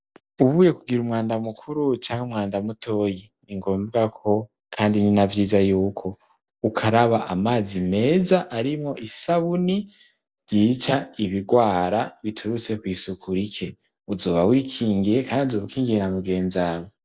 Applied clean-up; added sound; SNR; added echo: none; none; none; none.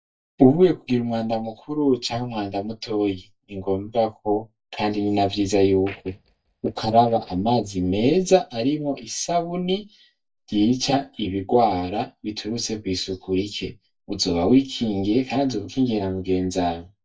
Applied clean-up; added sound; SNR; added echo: neural mask model DeepFilterNet 3.